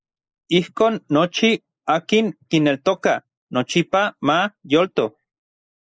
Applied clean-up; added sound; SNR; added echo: neural mask model Resemble Enhance denoiser.